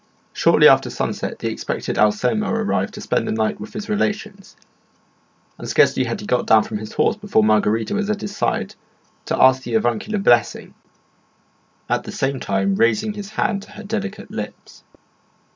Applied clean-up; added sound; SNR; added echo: none; none; none; none.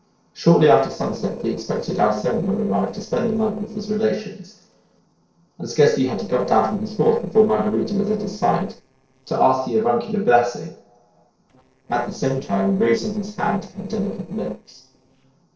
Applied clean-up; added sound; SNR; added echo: neural separator model SepFormer DNS4.